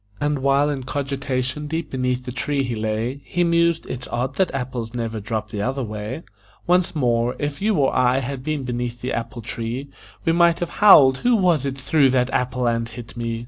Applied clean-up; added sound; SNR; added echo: none; none; none; none.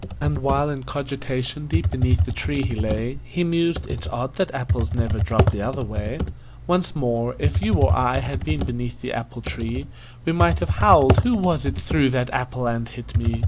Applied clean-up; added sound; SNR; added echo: none; Computer keyboard; 1 dB; none.